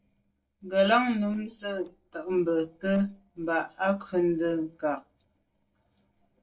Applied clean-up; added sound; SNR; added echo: neural separator model SepFormer DNS4.